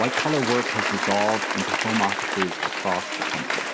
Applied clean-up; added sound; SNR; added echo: none; Applause / Cheering; -1 dB; none.